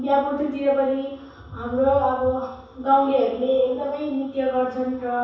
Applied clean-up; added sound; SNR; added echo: none; none; none; reverberation time 0.7 s.